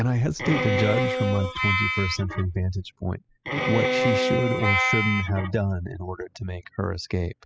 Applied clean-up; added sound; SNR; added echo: classical method spectral subtraction.